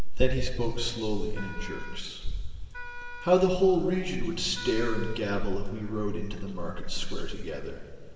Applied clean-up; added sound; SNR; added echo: none; Wind instrument, woodwind instrument; 18 dB; reverberation time 1.8 s.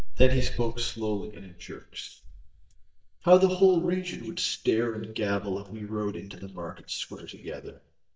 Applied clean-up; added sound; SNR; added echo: neural mask model DeepFilterNet 3.